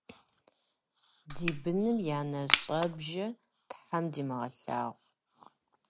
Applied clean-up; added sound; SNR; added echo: none; Crushing; -1 dB; none.